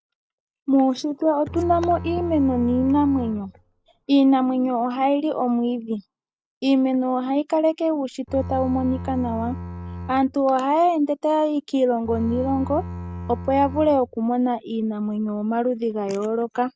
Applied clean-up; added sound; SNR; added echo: none; Bowed string instrument; 11 dB; none.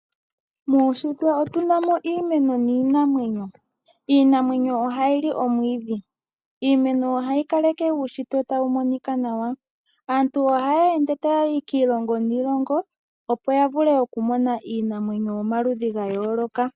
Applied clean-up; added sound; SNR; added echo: none; none; none; none.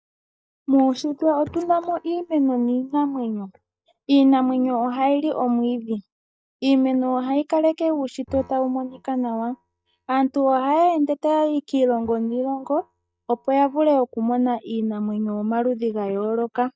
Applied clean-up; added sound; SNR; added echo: neural mask model DeepFilterNet 3.